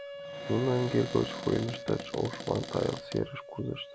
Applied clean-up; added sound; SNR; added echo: none; Cupboard open or close + Wind instrument, woodwind instrument; 9 dB; none.